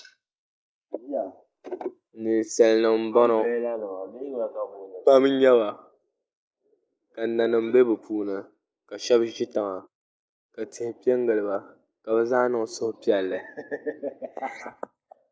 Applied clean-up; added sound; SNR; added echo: neural mask model Resemble Enhance denoiser.